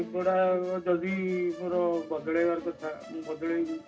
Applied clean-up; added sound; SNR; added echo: none; Musical instrument; 16 dB; reverberation time 0.4 s.